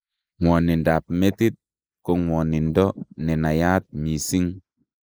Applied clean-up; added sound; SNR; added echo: neural mask model Resemble Enhance denoiser.